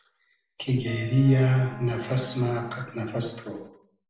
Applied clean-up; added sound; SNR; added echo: none; Wind instrument, woodwind instrument; 18 dB; reverberation time 0.7 s.